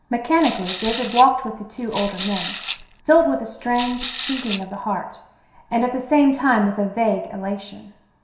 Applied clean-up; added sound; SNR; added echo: none; Rattle / Rattle (instrument); 3 dB; reverberation time 0.7 s.